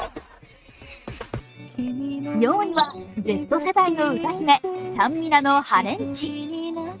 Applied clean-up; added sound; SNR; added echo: neural mask model RNNoise.